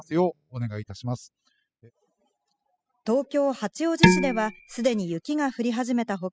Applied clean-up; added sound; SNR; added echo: classical method spectral subtraction.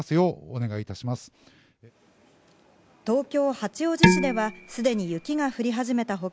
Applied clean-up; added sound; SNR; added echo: none; Dishes, pots, and pans; -3 dB; none.